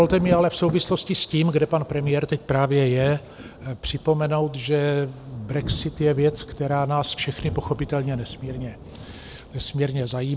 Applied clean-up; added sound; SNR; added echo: none; Thunder; 14 dB; none.